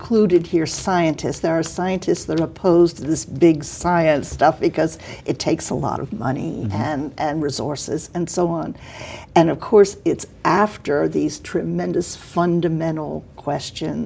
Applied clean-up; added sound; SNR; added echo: none; none; none; none.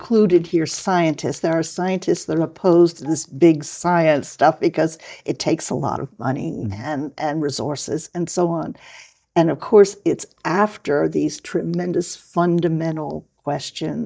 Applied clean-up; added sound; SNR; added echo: neural mask model DeepFilterNet 3.